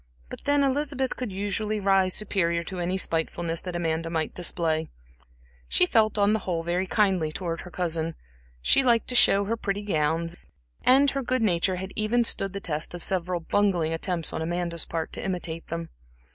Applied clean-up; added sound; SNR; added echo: none; none; none; none.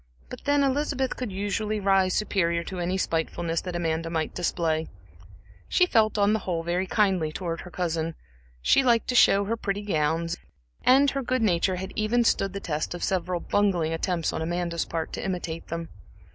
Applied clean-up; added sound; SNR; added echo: none; Thunder; 18 dB; none.